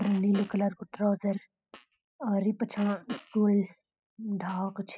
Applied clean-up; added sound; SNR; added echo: classical method spectral subtraction.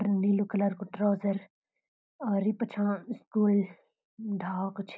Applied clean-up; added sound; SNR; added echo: none; none; none; none.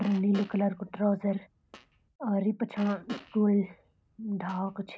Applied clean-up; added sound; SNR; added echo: none; Fart; 20 dB; none.